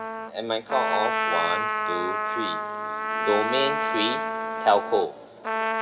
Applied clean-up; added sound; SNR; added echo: none; Trumpet; 0 dB; none.